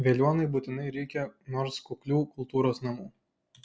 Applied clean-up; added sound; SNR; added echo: none; none; none; none.